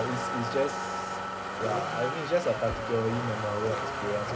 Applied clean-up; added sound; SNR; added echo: none; Motor vehicle (road); 2 dB; none.